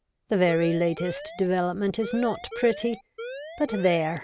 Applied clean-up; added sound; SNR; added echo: none; Siren; 11 dB; none.